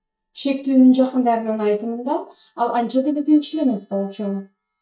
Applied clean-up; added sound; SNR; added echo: neural mask model DeepFilterNet 3.